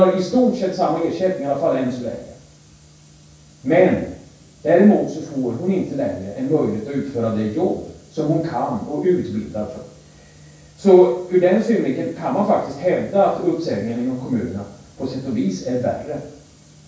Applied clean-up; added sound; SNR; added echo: none; none; none; reverberation time 0.7 s.